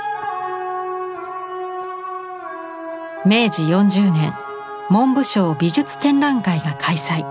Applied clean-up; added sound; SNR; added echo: none; none; none; none.